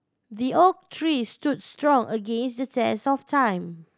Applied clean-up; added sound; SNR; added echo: none; none; none; none.